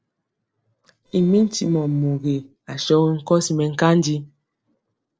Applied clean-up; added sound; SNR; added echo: neural separator model SepFormer DNS4.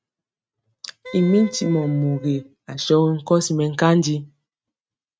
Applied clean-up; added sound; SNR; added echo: neural mask model RNNoise.